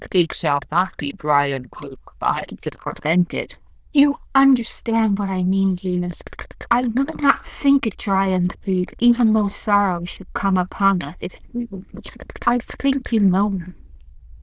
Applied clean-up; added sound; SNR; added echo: neural diffusion model UNIVERSE++.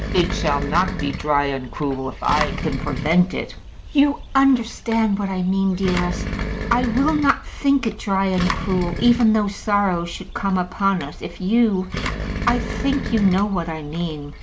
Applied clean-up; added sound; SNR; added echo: none; Engine; 7 dB; none.